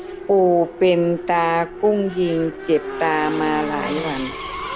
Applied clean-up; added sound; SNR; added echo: none; Race car, auto racing / Accelerating, revving, vroom; 10 dB; none.